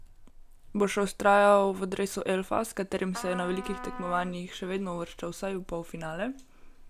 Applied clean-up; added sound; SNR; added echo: none; Trumpet; 14 dB; none.